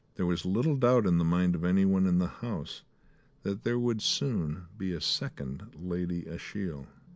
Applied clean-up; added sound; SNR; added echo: none; none; none; none.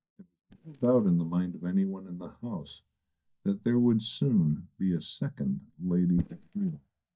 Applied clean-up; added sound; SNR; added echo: neural mask model DeepFilterNet 3.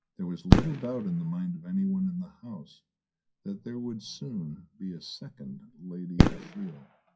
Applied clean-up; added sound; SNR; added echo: classical method WPE with log-MMSE.